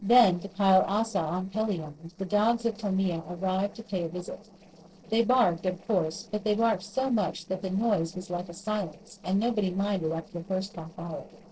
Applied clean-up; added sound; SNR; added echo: neural separator model SepFormer DNS4.